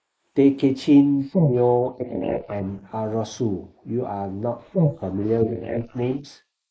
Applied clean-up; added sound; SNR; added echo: neural mask model Resemble Enhance denoiser.